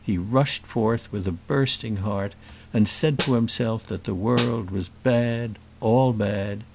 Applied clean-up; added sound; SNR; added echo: none; Snare drum; 9 dB; none.